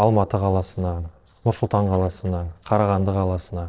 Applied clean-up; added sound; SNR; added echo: neural separator model SepFormer DNS4.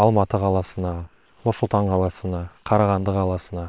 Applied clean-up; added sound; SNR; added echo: neural separator model SepFormer WHAM!.